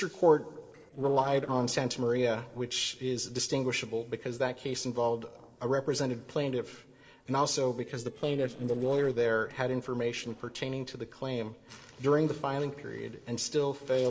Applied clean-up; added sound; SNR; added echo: neural separator model SepFormer DNS4.